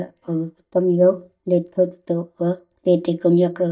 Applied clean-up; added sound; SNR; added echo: neural mask model DeepFilterNet 3.